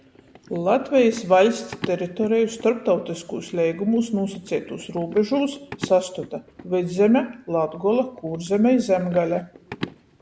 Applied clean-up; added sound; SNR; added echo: none; Run; 19 dB; none.